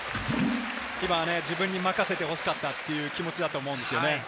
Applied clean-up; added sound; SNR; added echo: none; Toilet flush / Liquid; 8 dB; none.